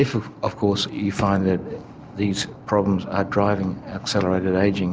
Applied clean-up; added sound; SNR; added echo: none; Drawer open or close; 14 dB; none.